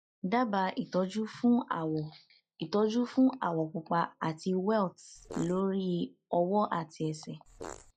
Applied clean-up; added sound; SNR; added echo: classical method log-MMSE.